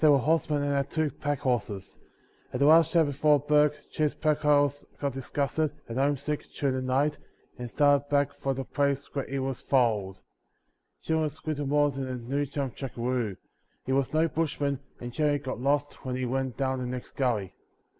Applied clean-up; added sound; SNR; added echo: none; none; none; none.